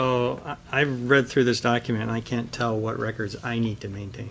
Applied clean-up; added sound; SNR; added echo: none; none; none; none.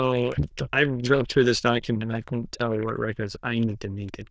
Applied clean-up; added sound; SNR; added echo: neural diffusion model UNIVERSE++.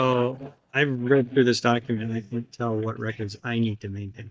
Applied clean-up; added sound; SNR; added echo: neural mask model DeepFilterNet 3.